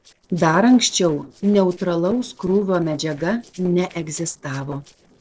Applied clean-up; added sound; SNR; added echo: neural separator model SepFormer DNS4.